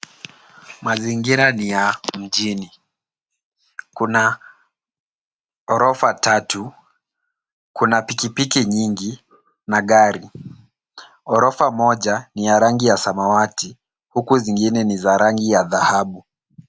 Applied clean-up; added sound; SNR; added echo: none; none; none; none.